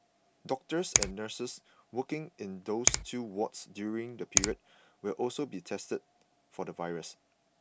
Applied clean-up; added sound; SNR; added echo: none; Finger snapping; -3 dB; none.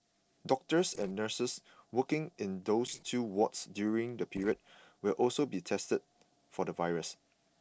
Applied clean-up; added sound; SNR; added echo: neural separator model SepFormer DNS4.